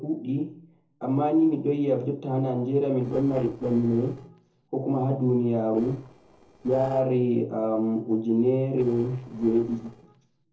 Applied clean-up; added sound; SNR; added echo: neural separator model SepFormer DNS4.